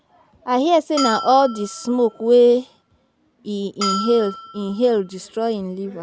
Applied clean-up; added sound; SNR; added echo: none; Bell; 11 dB; none.